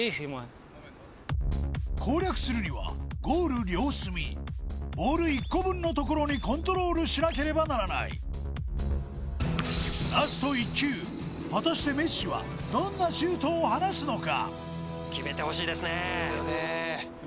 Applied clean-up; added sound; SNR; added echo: none; none; none; none.